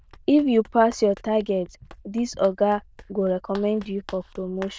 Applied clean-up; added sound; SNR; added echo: neural diffusion model UNIVERSE++.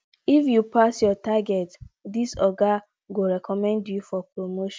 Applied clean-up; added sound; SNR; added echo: none; none; none; none.